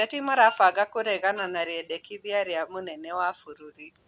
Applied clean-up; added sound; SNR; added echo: none; Wind instrument, woodwind instrument; 17 dB; none.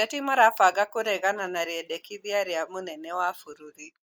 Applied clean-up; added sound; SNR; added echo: neural mask model Resemble Enhance denoiser.